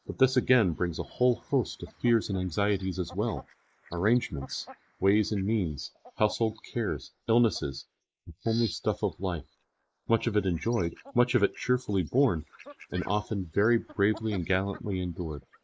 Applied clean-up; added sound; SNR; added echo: neural mask model Resemble Enhance denoiser.